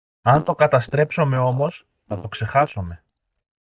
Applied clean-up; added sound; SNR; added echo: neural mask model DeepFilterNet 3.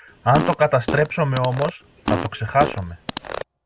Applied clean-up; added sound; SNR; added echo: none; Fart; 7 dB; none.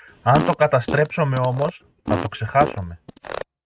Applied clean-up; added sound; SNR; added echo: neural mask model RNNoise.